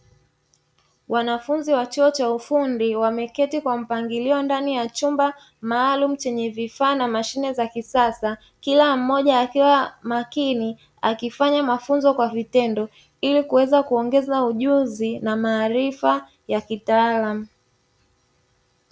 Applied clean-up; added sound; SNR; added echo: none; none; none; none.